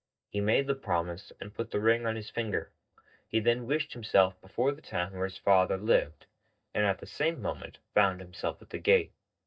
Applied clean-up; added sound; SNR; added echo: neural mask model DeepFilterNet 3.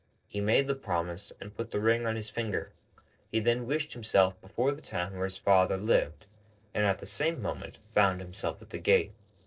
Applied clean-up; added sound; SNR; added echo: neural separator model SepFormer DNS4.